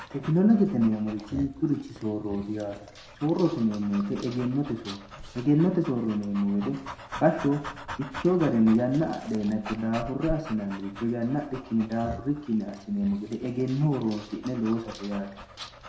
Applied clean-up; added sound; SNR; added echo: none; Dog; 15 dB; reverberation time 0.6 s.